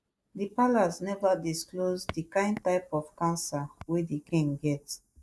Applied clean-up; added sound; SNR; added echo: neural mask model DeepFilterNet 3.